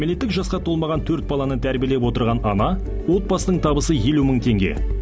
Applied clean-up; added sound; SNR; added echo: none; none; none; none.